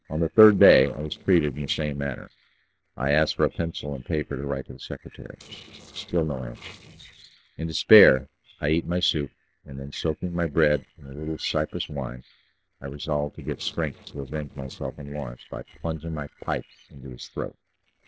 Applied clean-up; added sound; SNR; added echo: neural separator model SepFormer DNS4.